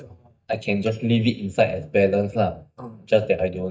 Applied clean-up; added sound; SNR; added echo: neural mask model DeepFilterNet 3.